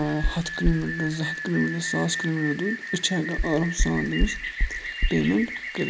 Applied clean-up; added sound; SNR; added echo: none; Knock + Rain; 2 dB; none.